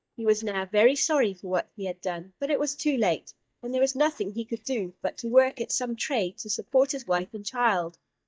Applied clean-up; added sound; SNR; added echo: neural mask model DeepFilterNet 3.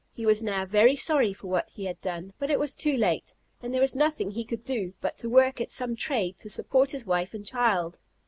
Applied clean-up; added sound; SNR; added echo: none; none; none; none.